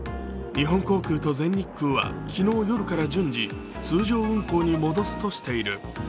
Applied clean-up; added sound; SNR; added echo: none; none; none; none.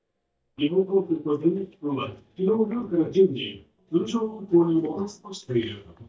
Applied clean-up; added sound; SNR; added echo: neural mask model DeepFilterNet 3.